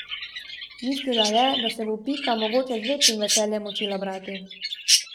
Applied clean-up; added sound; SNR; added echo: neural mask model RNNoise.